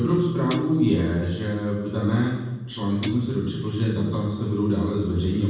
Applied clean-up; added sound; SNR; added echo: none; Guitar; 14 dB; reverberation time 1.1 s.